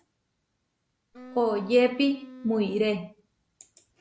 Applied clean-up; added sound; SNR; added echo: none; Wind instrument, woodwind instrument; 16 dB; none.